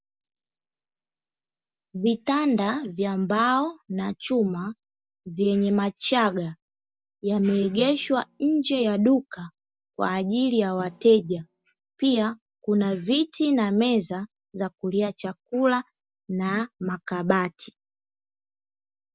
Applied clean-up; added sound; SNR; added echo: none; Snare drum; 19 dB; none.